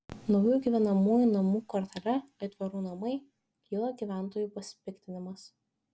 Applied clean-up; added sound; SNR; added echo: none; none; none; none.